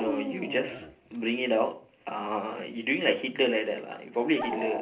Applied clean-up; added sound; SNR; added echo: none; Dog; 9 dB; reverberation time 0.3 s.